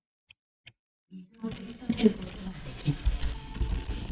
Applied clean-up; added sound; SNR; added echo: neural mask model DeepFilterNet 3.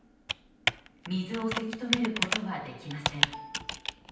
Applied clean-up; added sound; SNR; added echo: none; Computer keyboard; -2 dB; reverberation time 0.9 s.